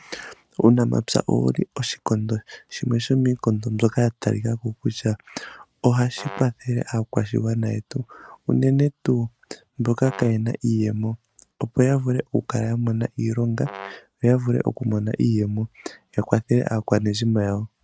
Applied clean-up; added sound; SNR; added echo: neural mask model RNNoise.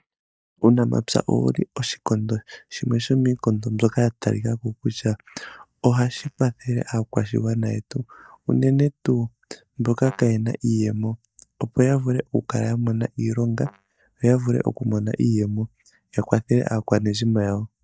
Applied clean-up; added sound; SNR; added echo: neural mask model DeepFilterNet 3.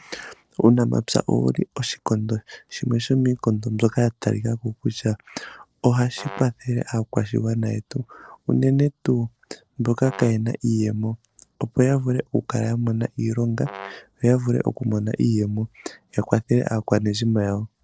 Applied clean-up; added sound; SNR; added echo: neural separator model SepFormer DNS4.